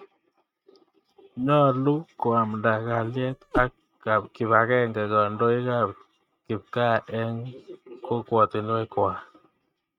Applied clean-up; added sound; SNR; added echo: neural mask model RNNoise.